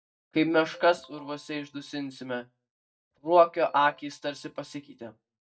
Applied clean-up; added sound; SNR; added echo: neural mask model DeepFilterNet 3.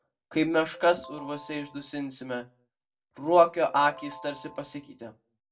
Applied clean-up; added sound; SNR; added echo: none; Ringtone; 19 dB; reverberation time 0.2 s.